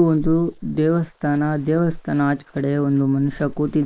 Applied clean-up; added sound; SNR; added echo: neural mask model Resemble Enhance denoiser.